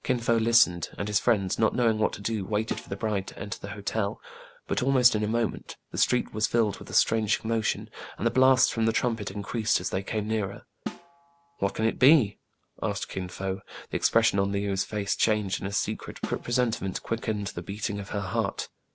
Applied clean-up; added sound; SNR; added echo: none; Snare drum; 16 dB; none.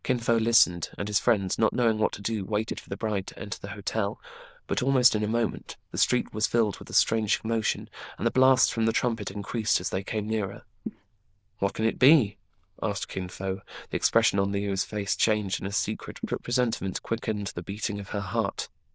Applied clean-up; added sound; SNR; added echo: neural diffusion model UNIVERSE++.